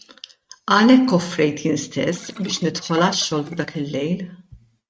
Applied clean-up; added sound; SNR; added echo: neural mask model RNNoise.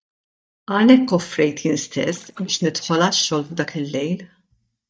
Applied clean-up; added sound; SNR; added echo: neural mask model DeepFilterNet 3.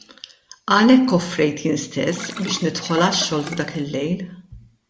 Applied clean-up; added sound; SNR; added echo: none; Sink (filling or washing); 16 dB; none.